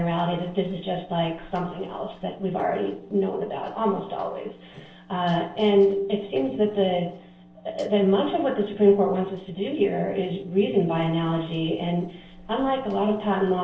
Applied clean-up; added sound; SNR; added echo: neural separator model SepFormer DNS4.